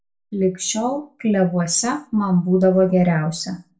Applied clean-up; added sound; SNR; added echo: none; none; none; reverberation time 0.2 s.